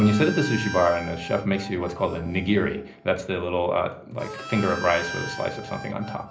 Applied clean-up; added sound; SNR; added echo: none; Harmonica; 12 dB; reverberation time 0.5 s.